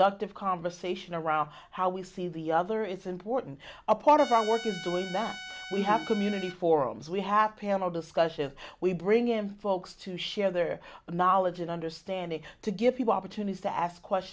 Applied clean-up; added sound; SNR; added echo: none; Trumpet; 13 dB; none.